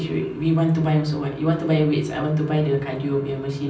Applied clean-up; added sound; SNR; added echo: none; none; none; reverberation time 0.6 s.